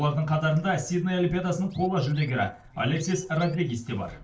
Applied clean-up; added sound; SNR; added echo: neural separator model SepFormer DNS4.